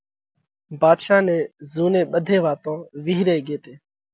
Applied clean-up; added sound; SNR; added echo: none; none; none; none.